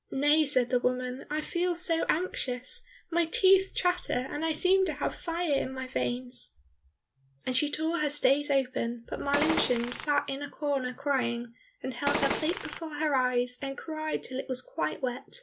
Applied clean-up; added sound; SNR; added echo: none; Gunshot, gunfire; 2 dB; none.